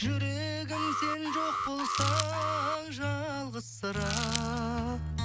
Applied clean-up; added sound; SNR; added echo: none; Alarm + Crumpling, crinkling; 2 dB; none.